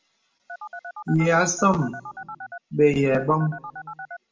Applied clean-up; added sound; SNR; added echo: none; Telephone; 13 dB; reverberation time 0.4 s.